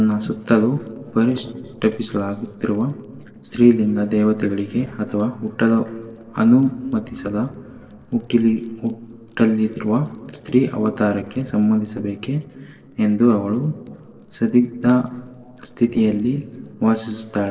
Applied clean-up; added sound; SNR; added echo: neural separator model SepFormer DNS4.